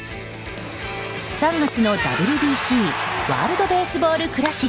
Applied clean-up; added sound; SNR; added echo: none; none; none; none.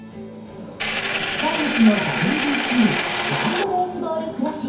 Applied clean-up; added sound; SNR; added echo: none; Engine; 0 dB; reverberation time 0.6 s.